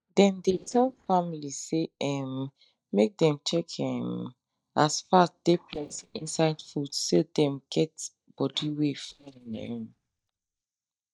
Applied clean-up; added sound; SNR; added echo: neural mask model DeepFilterNet 3.